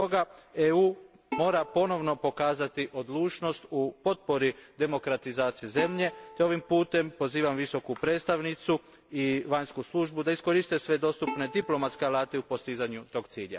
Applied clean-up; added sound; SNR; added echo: none; Bowed string instrument; 14 dB; none.